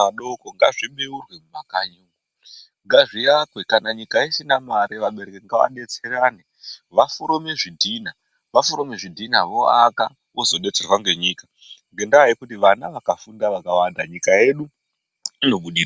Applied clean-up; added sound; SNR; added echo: none; none; none; none.